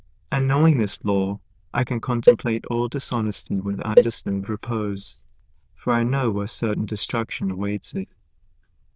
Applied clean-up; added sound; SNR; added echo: neural diffusion model UNIVERSE++.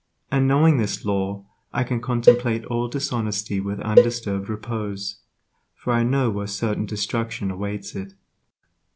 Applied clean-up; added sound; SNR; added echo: none; Cowbell; -2 dB; none.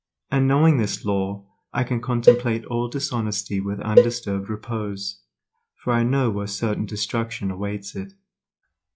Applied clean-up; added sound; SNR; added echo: classical method log-MMSE.